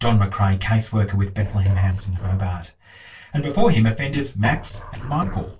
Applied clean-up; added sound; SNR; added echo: neural separator model SepFormer DNS4.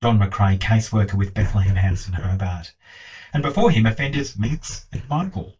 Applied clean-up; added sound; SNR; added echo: neural mask model DeepFilterNet 3.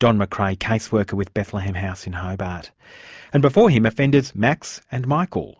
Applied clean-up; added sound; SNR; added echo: none; none; none; none.